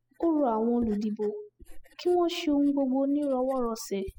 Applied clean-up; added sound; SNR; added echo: classical method spectral subtraction.